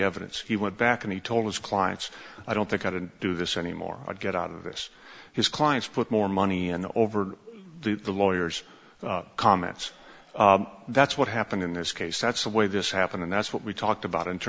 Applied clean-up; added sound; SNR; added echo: none; none; none; none.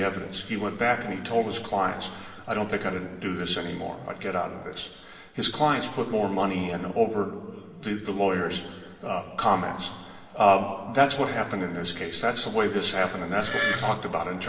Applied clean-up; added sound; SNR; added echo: none; Wood; 2 dB; reverberation time 2.0 s.